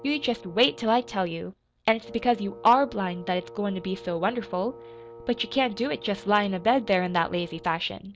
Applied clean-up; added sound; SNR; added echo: none; Wind instrument, woodwind instrument; 19 dB; none.